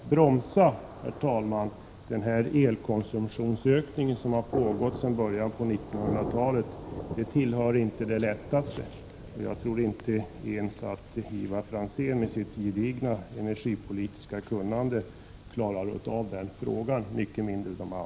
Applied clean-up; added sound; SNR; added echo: none; Thunder; 14 dB; none.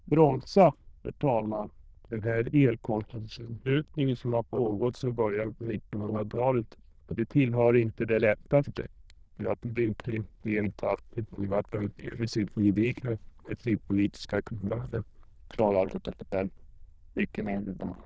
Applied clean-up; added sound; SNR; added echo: neural diffusion model UNIVERSE++.